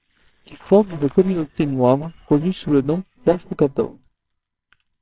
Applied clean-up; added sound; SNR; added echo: neural separator model SepFormer WHAMR!.